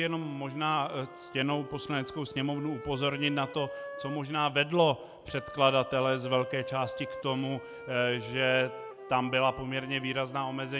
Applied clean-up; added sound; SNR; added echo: none; Wind instrument, woodwind instrument; 13 dB; none.